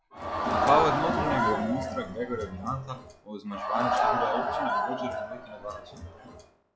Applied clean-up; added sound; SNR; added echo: classical method log-MMSE.